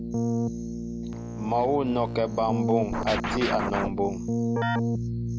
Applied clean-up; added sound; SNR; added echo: none; Keyboard (musical) + Scratching (performance technique); -1 dB; none.